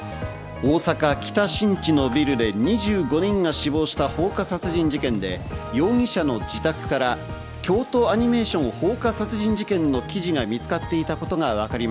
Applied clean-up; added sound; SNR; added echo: none; none; none; none.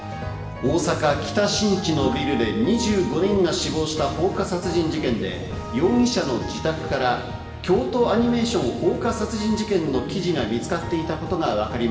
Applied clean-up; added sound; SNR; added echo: none; none; none; reverberation time 1.1 s.